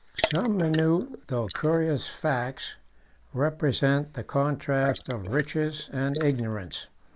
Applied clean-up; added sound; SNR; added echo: neural mask model Resemble Enhance denoiser.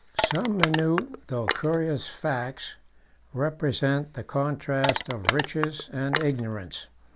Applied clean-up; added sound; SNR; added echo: none; Crushing; 2 dB; none.